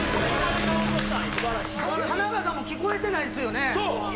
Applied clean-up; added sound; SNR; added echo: none; Subway, metro, underground + Bowed string instrument; 8 dB; none.